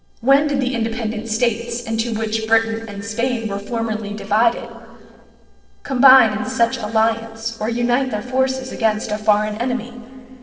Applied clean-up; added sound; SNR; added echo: neural separator model SepFormer DNS4.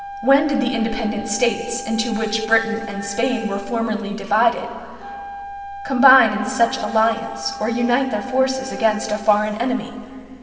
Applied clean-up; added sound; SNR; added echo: none; Wind instrument, woodwind instrument; 13 dB; reverberation time 2.3 s.